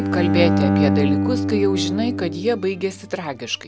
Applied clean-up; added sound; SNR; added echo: none; Bowed string instrument; -2 dB; none.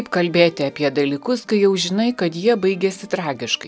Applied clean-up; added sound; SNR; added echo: none; none; none; none.